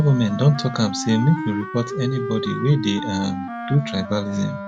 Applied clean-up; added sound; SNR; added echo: none; Wind instrument, woodwind instrument; 8 dB; none.